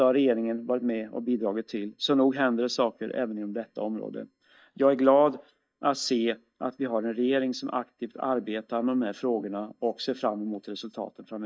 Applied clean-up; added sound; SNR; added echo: neural mask model DeepFilterNet 3.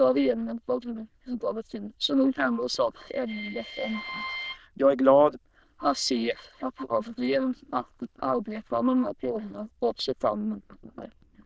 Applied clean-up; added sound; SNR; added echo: neural diffusion model UNIVERSE++.